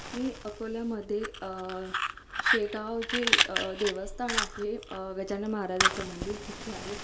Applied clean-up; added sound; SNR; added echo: none; Fire; -2 dB; none.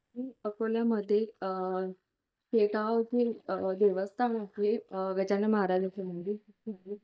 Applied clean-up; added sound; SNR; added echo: neural mask model DeepFilterNet 3.